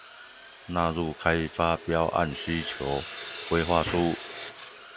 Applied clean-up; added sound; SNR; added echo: none; Sawing; 11 dB; none.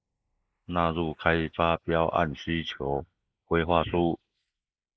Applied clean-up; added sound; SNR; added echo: neural mask model Resemble Enhance denoiser.